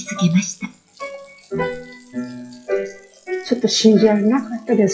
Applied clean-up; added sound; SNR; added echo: classical method WPE with log-MMSE.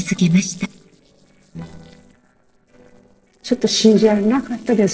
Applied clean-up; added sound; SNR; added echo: neural separator model SepFormer DNS4.